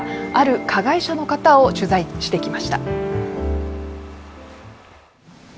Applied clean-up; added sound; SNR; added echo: none; none; none; none.